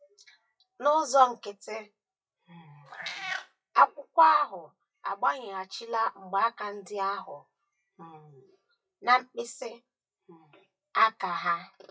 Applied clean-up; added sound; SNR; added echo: classical method WPE with log-MMSE.